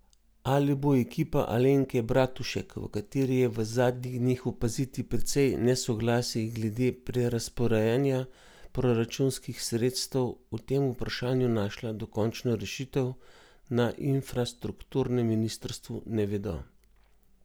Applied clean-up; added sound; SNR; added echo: none; none; none; none.